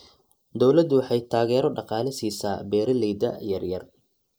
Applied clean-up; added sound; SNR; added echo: neural mask model Resemble Enhance denoiser.